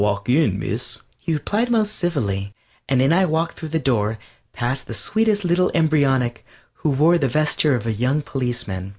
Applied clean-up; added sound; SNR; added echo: none; none; none; none.